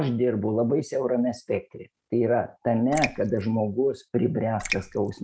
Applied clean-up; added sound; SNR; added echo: none; Raindrop; 8 dB; none.